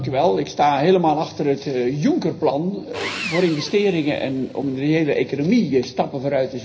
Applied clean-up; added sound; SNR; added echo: none; Sawing; 18 dB; reverberation time 0.5 s.